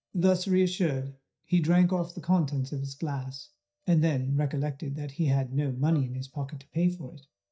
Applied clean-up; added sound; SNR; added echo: neural mask model DeepFilterNet 3.